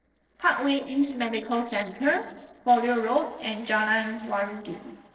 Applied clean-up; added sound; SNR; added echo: neural separator model SepFormer DNS4.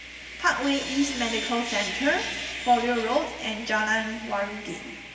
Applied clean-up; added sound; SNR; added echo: none; Sawing; 8 dB; reverberation time 1.8 s.